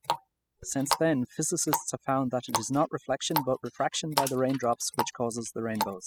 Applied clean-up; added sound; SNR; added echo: classical method spectral subtraction.